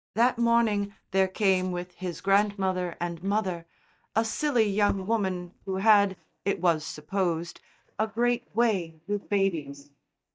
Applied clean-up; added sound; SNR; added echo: neural mask model DeepFilterNet 3.